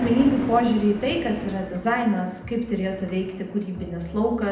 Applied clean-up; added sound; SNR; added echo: none; Thunder; 13 dB; reverberation time 0.8 s.